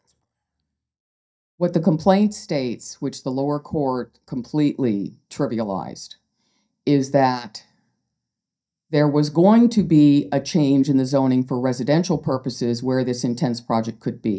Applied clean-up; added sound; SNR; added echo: neural mask model DeepFilterNet 3.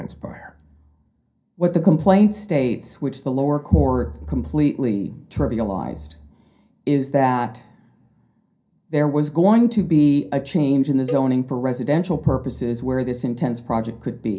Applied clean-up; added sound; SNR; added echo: none; Cowbell; 15 dB; reverberation time 0.3 s.